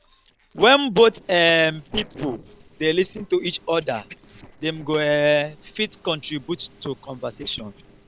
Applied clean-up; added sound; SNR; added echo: neural separator model SepFormer DNS4.